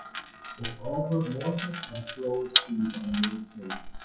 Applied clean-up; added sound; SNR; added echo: classical method WPE with log-MMSE.